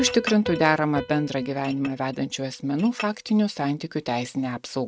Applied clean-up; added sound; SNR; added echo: neural mask model RNNoise.